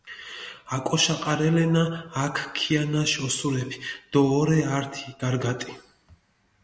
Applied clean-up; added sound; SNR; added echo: none; none; none; none.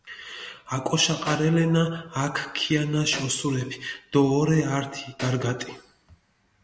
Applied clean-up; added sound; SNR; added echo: none; Snare drum; 18 dB; none.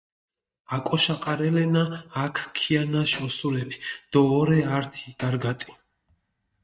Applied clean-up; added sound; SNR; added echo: neural mask model DeepFilterNet 3.